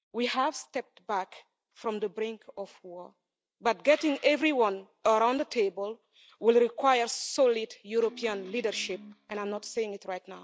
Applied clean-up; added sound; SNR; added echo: neural mask model DeepFilterNet 3.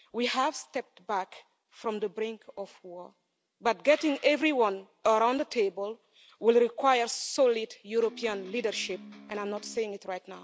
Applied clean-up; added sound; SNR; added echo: none; Electric guitar; 19 dB; none.